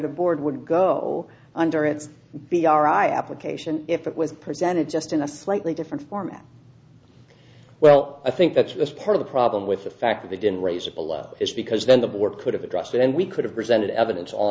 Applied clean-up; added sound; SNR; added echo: none; none; none; none.